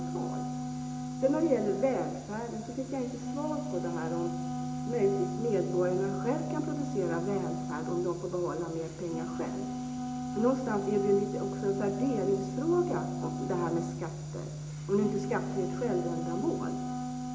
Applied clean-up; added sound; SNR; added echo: none; Wind instrument, woodwind instrument; 5 dB; reverberation time 0.8 s.